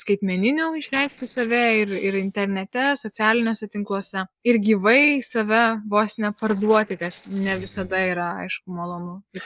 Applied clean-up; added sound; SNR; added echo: neural separator model SepFormer DNS4.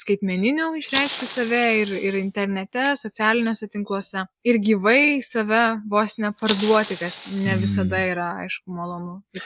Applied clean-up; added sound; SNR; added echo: none; Fire; 10 dB; none.